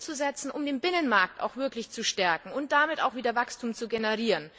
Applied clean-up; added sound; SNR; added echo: none; none; none; none.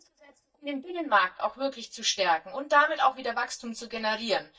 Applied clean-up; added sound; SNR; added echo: neural mask model DeepFilterNet 3.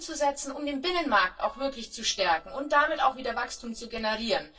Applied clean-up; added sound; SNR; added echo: neural separator model SepFormer DNS4.